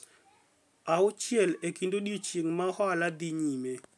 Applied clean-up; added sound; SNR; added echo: none; none; none; none.